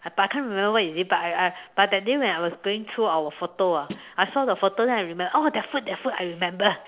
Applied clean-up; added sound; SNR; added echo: neural separator model SepFormer DNS4.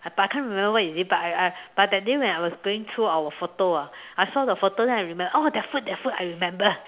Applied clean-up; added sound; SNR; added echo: none; none; none; none.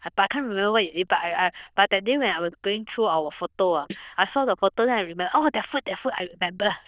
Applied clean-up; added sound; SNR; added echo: neural diffusion model UNIVERSE++.